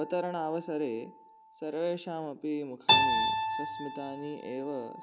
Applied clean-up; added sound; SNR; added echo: none; Keyboard (musical); -3 dB; none.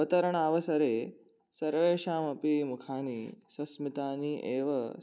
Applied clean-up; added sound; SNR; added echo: none; none; none; none.